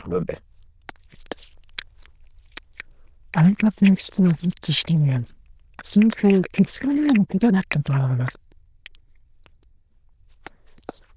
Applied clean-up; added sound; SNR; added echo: neural diffusion model UNIVERSE++.